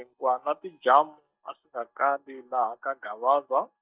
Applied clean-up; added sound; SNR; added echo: neural mask model DeepFilterNet 3.